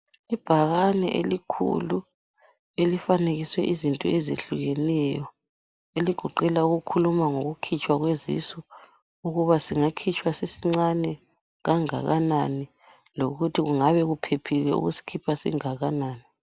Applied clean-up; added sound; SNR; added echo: none; none; none; none.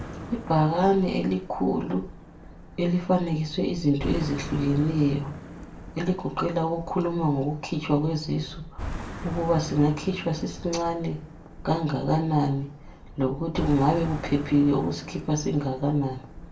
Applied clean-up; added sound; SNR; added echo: none; Car passing by; 13 dB; reverberation time 0.3 s.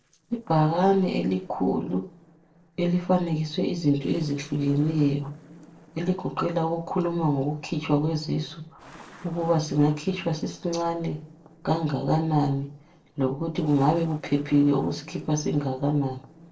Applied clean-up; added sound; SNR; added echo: neural separator model SepFormer DNS4.